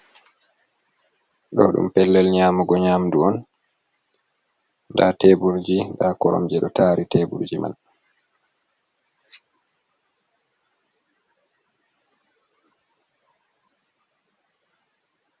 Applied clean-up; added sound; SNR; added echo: none; none; none; none.